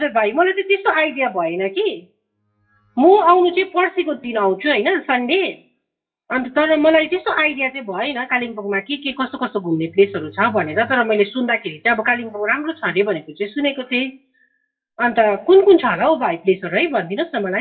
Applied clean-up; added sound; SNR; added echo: classical method WPE with log-MMSE.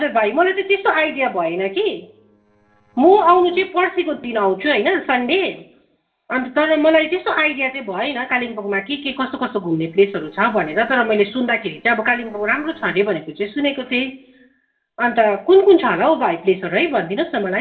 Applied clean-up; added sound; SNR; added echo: neural separator model SepFormer DNS4.